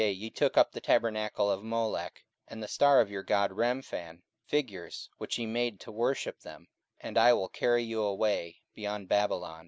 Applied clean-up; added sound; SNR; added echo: none; none; none; none.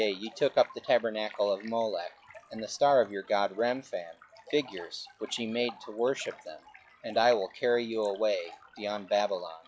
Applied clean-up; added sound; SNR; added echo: classical method log-MMSE.